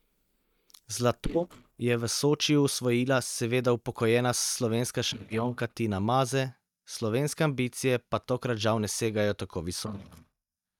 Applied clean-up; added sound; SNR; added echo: neural mask model DeepFilterNet 3.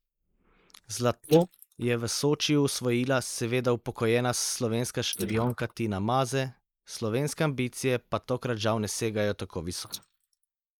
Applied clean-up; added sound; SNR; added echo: neural mask model Resemble Enhance denoiser.